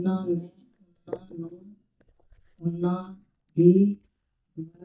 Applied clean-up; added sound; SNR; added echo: neural mask model DeepFilterNet 3.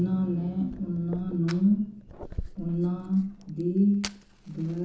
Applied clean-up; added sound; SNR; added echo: none; Fire; 15 dB; reverberation time 0.6 s.